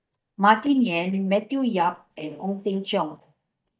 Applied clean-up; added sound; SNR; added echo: neural mask model DeepFilterNet 3.